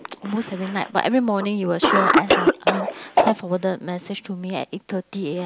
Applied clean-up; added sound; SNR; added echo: none; Cough; -1 dB; none.